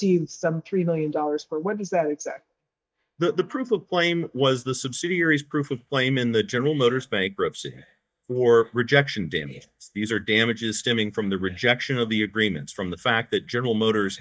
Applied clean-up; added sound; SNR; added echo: neural mask model DeepFilterNet 3.